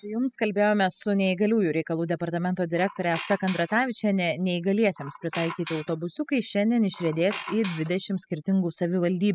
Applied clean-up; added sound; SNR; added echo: classical method spectral subtraction.